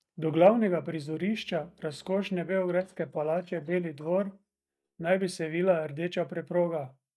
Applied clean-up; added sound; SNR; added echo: neural mask model DeepFilterNet 3.